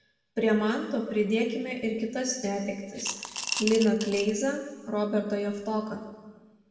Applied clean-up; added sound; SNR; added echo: none; Coin (dropping) / Glass; 7 dB; reverberation time 1.2 s.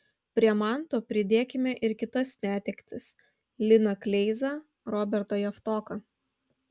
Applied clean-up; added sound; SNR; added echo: none; none; none; none.